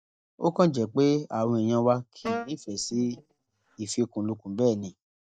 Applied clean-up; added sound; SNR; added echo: neural mask model DeepFilterNet 3.